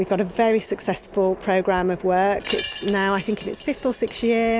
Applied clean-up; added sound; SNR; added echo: none; Wind chime; 14 dB; none.